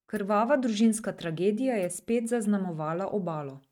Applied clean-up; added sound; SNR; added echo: neural mask model RNNoise.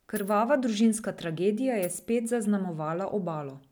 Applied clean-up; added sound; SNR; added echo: none; Coin (dropping); 17 dB; none.